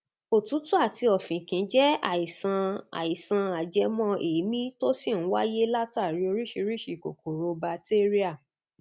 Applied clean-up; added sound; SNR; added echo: none; none; none; none.